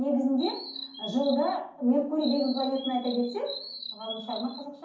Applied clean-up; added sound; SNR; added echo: none; Chirp, tweet; 12 dB; reverberation time 0.6 s.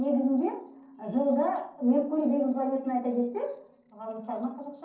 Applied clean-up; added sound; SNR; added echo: neural separator model SepFormer DNS4.